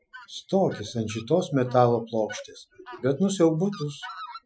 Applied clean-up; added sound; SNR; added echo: classical method Wiener filter.